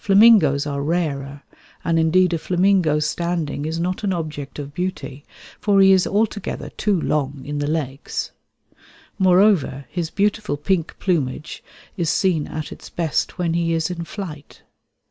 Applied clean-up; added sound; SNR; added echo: none; none; none; none.